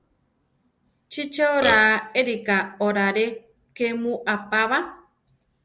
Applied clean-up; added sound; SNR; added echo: none; Burping, eructation; 1 dB; none.